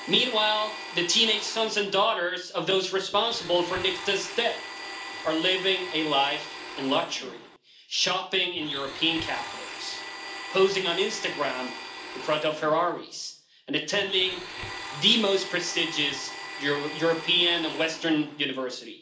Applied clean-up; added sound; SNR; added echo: none; Domestic sounds, home sounds; 12 dB; reverberation time 0.4 s.